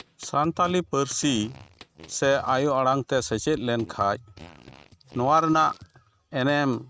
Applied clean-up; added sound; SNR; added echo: neural mask model RNNoise.